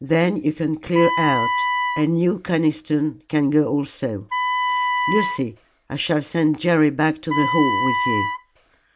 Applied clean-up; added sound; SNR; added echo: none; Wind instrument, woodwind instrument; 2 dB; none.